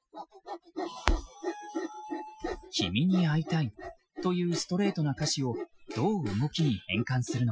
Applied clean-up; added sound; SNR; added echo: classical method Wiener filter.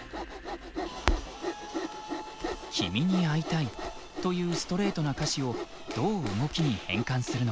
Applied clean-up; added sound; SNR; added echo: none; Sawing + Crackle; 5 dB; none.